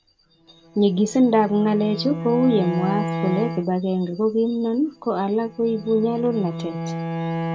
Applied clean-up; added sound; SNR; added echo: none; Bowed string instrument; 8 dB; none.